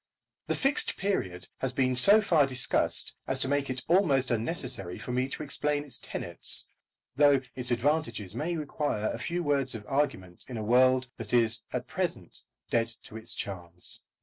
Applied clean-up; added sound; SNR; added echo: none; none; none; none.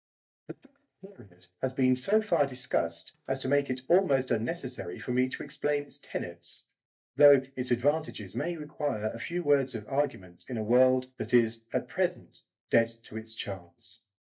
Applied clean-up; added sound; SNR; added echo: neural mask model DeepFilterNet 3.